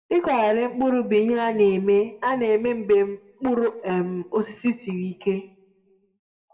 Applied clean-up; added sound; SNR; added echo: none; none; none; reverberation time 0.6 s.